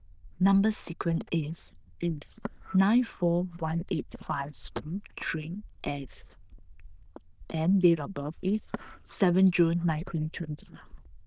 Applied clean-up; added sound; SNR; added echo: neural diffusion model UNIVERSE++.